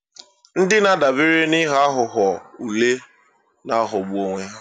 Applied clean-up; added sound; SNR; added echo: none; none; none; none.